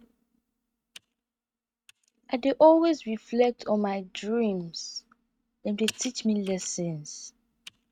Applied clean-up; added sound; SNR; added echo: neural mask model RNNoise.